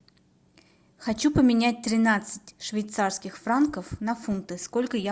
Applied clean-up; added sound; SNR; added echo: none; none; none; none.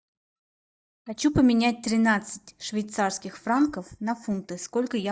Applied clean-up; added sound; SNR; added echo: neural mask model DeepFilterNet 3.